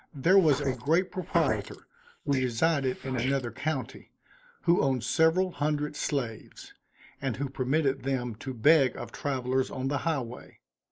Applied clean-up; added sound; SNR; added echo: neural mask model Resemble Enhance denoiser.